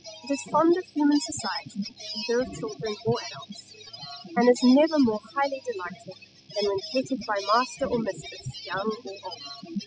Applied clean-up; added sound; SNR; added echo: classical method spectral subtraction.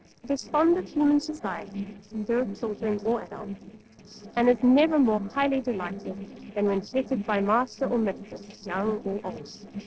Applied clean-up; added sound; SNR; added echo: neural separator model SepFormer DNS4.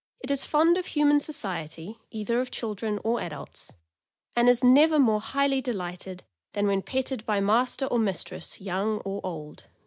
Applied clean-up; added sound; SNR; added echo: none; none; none; none.